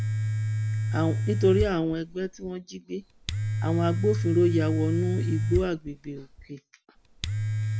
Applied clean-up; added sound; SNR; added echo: none; Domestic sounds, home sounds; 0 dB; none.